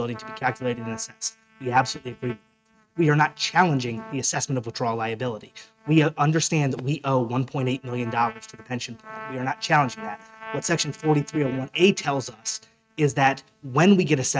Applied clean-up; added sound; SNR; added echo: neural mask model RNNoise.